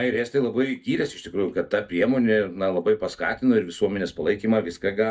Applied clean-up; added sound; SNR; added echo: neural mask model DeepFilterNet 3.